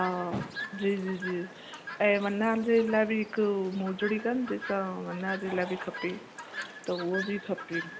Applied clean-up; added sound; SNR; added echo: none; Chirp, tweet; 11 dB; none.